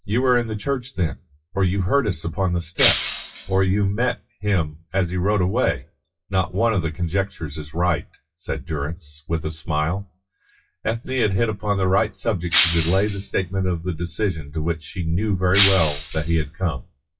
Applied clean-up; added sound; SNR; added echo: classical method WPE with log-MMSE.